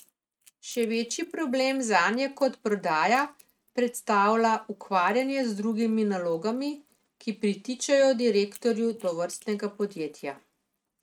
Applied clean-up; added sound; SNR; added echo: neural mask model RNNoise.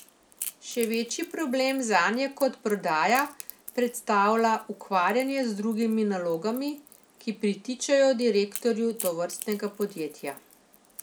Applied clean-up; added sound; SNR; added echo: none; Crack / Crackle; 18 dB; none.